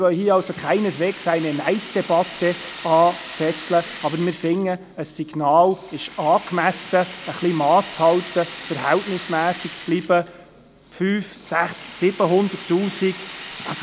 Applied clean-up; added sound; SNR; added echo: none; Rattle (instrument); 13 dB; none.